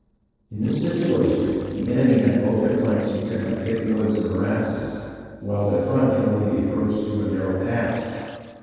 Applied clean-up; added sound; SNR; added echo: neural separator model SepFormer DNS4.